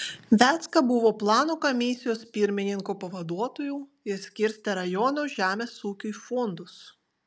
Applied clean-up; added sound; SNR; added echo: none; none; none; none.